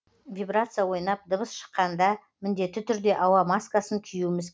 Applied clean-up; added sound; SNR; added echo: none; none; none; none.